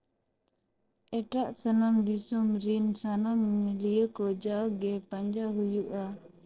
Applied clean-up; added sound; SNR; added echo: neural separator model SepFormer DNS4.